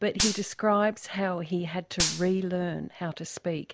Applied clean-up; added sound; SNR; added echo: none; Gunshot, gunfire; 4 dB; none.